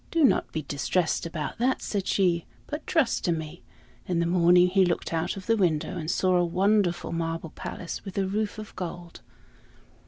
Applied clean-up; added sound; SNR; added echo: none; none; none; none.